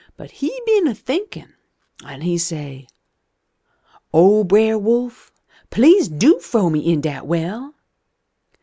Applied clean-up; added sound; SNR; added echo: none; none; none; none.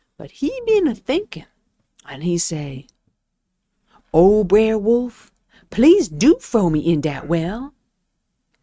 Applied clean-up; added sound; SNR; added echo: neural mask model RNNoise.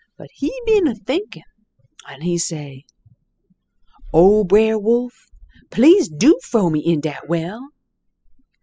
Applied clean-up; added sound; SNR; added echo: classical method spectral subtraction.